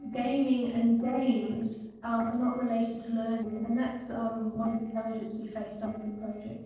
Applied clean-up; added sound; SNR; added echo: neural separator model SepFormer DNS4.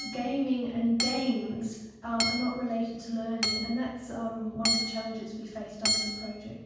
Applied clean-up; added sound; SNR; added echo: none; Hammer / Chink, clink; 3 dB; reverberation time 1.2 s.